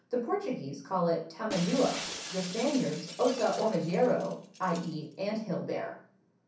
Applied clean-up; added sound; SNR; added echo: none; Shatter; 14 dB; reverberation time 0.6 s.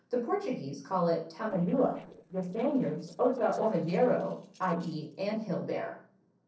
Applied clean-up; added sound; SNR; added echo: neural separator model SepFormer DNS4.